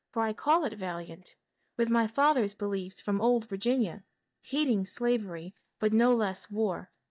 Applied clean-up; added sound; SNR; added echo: neural mask model DeepFilterNet 3.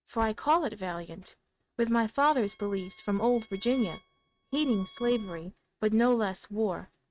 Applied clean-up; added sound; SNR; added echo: neural mask model RNNoise.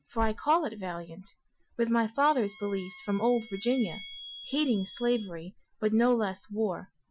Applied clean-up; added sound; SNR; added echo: classical method Wiener filter.